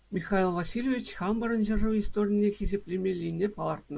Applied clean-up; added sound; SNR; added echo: none; none; none; none.